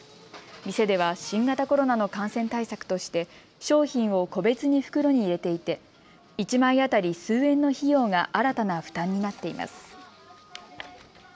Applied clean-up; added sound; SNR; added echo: none; none; none; none.